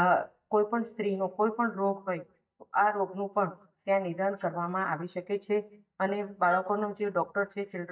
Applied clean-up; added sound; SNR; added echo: neural mask model DeepFilterNet 3.